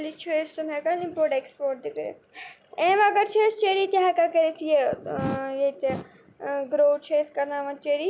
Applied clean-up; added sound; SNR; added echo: none; none; none; none.